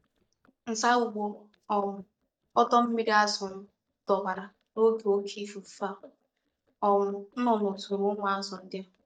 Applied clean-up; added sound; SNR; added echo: neural mask model DeepFilterNet 3.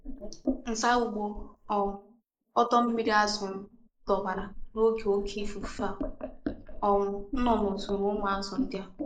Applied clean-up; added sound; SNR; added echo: neural mask model Resemble Enhance denoiser.